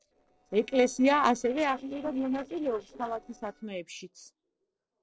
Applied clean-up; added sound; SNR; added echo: neural separator model SepFormer DNS4.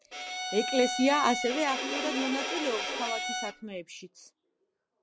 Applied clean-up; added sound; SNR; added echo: none; Bowed string instrument; 2 dB; none.